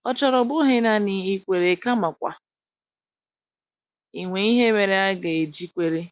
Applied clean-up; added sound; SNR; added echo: none; none; none; none.